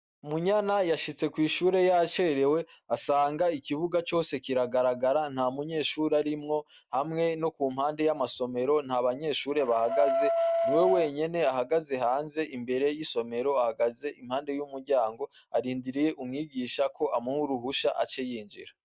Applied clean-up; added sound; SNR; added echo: none; Wind instrument, woodwind instrument; 1 dB; none.